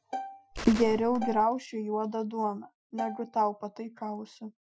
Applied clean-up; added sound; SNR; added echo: classical method Wiener filter.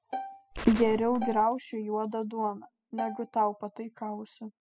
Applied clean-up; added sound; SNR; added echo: classical method spectral subtraction.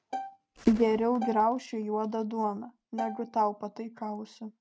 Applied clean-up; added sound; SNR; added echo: neural mask model RNNoise.